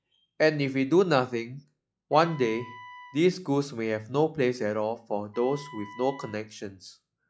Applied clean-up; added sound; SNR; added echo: classical method log-MMSE.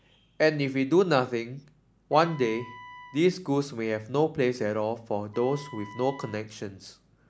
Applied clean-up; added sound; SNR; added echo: none; Wind instrument, woodwind instrument; 20 dB; none.